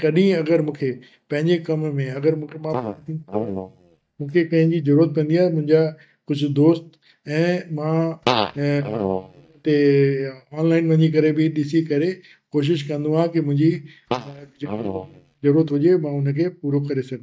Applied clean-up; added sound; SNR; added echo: neural mask model DeepFilterNet 3.